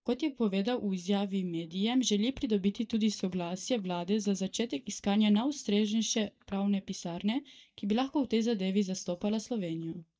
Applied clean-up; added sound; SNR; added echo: neural mask model DeepFilterNet 3.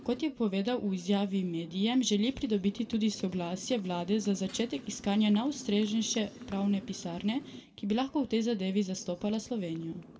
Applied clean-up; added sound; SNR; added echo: none; Motorcycle; 19 dB; reverberation time 1.0 s.